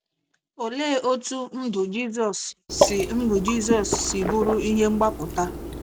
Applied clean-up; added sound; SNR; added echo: none; Water / Liquid; 2 dB; none.